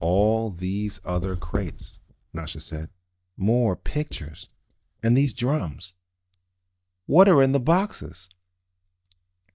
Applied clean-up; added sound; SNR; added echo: neural mask model DeepFilterNet 3.